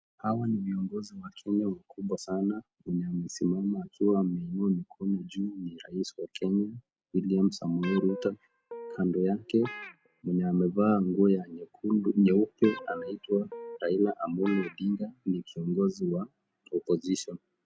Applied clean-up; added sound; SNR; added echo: none; Guitar; 14 dB; none.